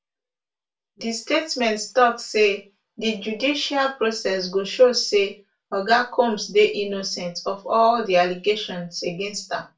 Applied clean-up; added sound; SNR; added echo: none; none; none; reverberation time 0.3 s.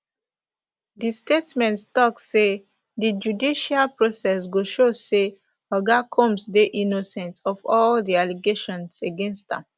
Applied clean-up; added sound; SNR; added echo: none; none; none; none.